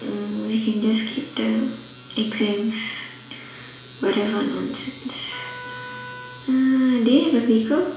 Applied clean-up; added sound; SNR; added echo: none; Wind instrument, woodwind instrument; 17 dB; reverberation time 0.7 s.